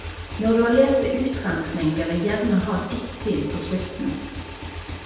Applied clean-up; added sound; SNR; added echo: none; Motorcycle / Engine; 11 dB; reverberation time 1.1 s.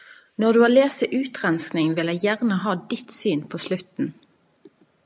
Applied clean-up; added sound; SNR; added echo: none; none; none; none.